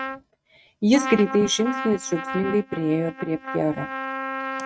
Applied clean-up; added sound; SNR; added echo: neural mask model RNNoise.